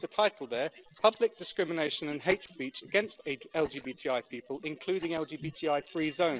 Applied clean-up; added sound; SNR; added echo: neural separator model SepFormer DNS4.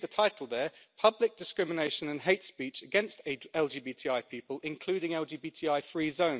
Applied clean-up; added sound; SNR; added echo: none; none; none; none.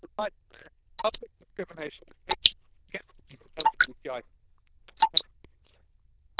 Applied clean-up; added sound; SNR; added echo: neural diffusion model UNIVERSE++.